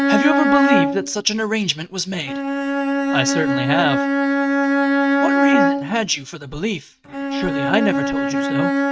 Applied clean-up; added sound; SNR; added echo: neural mask model RNNoise.